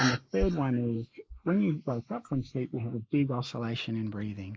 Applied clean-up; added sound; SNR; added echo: neural mask model Resemble Enhance denoiser.